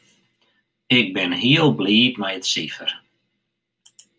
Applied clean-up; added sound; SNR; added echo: none; none; none; none.